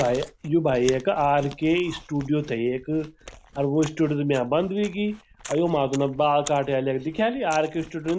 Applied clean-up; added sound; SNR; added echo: none; Chewing, mastication; 19 dB; none.